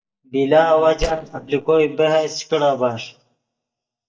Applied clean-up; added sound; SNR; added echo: neural mask model DeepFilterNet 3.